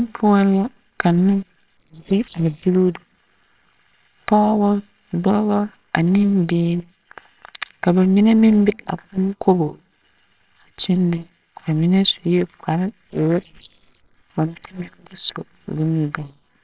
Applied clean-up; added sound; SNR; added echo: neural separator model SepFormer WHAMR!.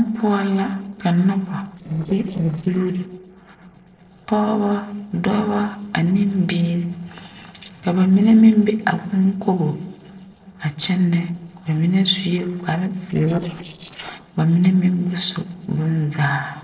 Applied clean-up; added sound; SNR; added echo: neural separator model SepFormer DNS4.